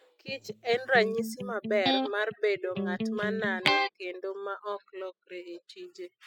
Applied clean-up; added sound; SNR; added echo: classical method spectral subtraction.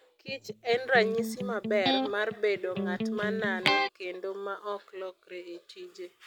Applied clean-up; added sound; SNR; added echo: none; Electric guitar; 0 dB; none.